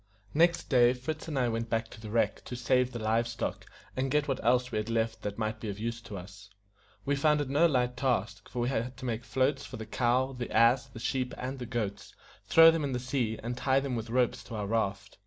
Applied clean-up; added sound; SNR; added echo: none; none; none; none.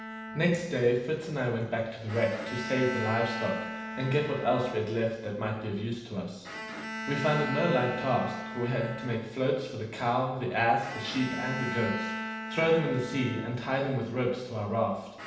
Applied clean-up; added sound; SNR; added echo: none; Bowed string instrument; 9 dB; reverberation time 0.9 s.